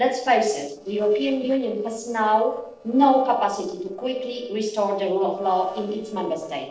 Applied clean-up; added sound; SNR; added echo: neural separator model SepFormer DNS4.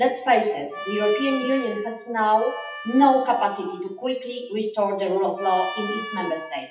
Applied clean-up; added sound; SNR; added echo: classical method WPE with log-MMSE.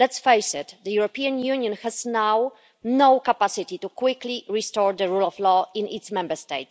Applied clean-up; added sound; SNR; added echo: none; none; none; none.